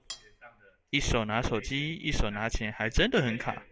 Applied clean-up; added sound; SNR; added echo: none; Cutlery, silverware; 18 dB; none.